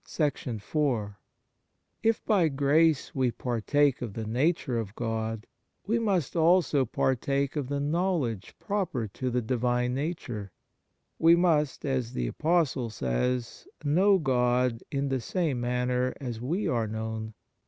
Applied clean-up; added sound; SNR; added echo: none; none; none; none.